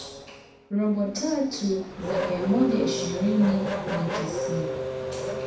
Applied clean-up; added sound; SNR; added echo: none; Race car, auto racing / Accelerating, revving, vroom; 4 dB; reverberation time 0.6 s.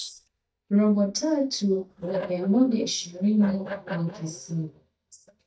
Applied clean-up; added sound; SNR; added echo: neural mask model DeepFilterNet 3.